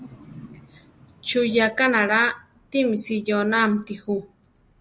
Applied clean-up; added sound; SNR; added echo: none; none; none; none.